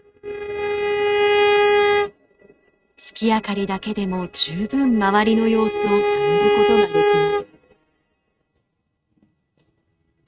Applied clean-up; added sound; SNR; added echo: neural mask model RNNoise.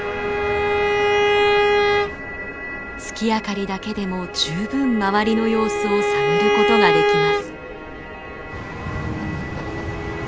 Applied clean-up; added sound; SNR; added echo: none; Bowed string instrument; -2 dB; none.